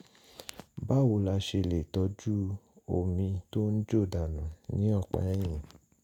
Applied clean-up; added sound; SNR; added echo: none; none; none; none.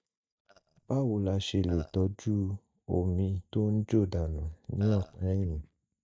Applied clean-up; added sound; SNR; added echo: neural mask model DeepFilterNet 3.